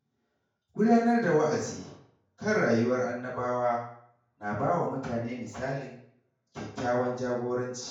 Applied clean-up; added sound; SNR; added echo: none; none; none; reverberation time 0.5 s.